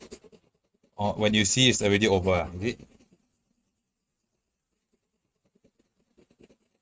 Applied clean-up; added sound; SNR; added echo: neural mask model RNNoise.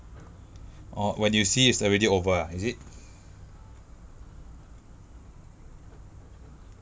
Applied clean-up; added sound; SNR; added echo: none; none; none; none.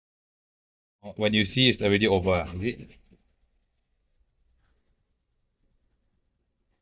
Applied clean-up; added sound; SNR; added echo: neural mask model DeepFilterNet 3.